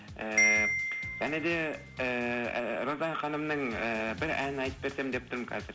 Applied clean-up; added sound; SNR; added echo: none; Marimba, xylophone; 1 dB; none.